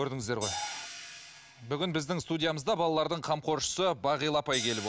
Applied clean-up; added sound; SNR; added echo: none; Hi-hat; 13 dB; none.